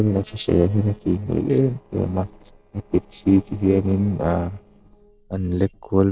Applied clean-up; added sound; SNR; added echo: neural separator model SepFormer DNS4.